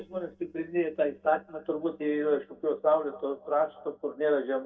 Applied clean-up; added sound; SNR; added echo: neural mask model DeepFilterNet 3.